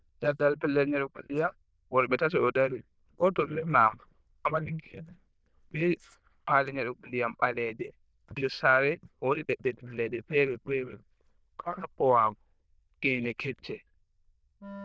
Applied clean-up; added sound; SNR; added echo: neural diffusion model UNIVERSE++.